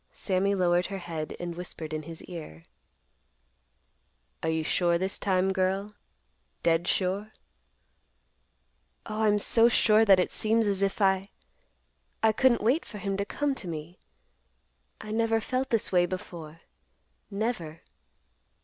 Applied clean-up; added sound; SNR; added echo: none; none; none; none.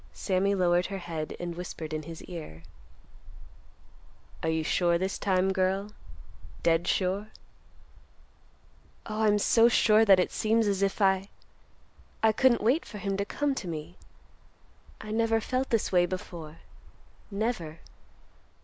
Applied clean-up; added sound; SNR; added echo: none; Cricket; 14 dB; none.